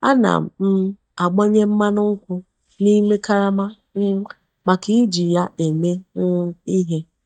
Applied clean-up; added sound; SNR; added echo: neural mask model DeepFilterNet 3.